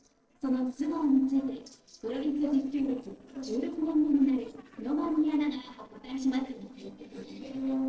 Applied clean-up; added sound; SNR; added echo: neural separator model SepFormer DNS4.